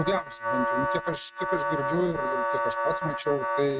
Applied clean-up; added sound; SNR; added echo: neural mask model RNNoise.